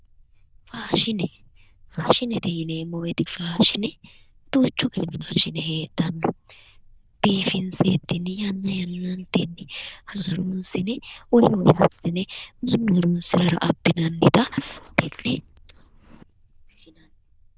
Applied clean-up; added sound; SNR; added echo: neural diffusion model UNIVERSE++.